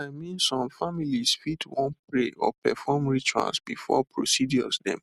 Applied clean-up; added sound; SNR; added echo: none; none; none; none.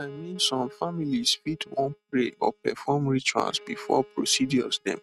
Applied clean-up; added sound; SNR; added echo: neural mask model RNNoise.